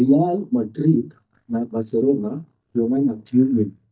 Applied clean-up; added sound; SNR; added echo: neural mask model DeepFilterNet 3.